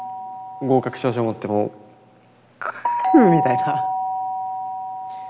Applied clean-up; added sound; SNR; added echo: none; Doorbell; 3 dB; none.